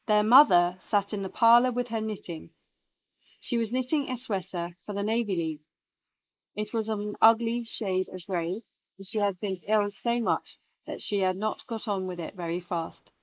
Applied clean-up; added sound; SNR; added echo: neural mask model Resemble Enhance denoiser.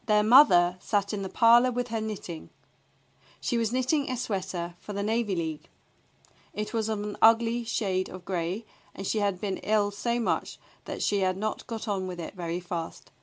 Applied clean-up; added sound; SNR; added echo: none; none; none; none.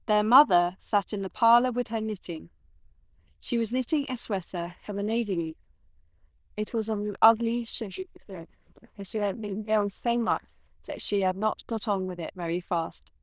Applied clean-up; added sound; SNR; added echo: neural diffusion model UNIVERSE++.